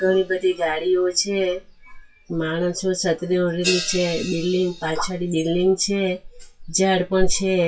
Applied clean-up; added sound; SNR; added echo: classical method WPE with log-MMSE.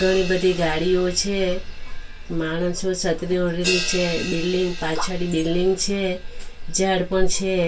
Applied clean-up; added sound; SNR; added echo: none; Crash cymbal; 13 dB; reverberation time 0.2 s.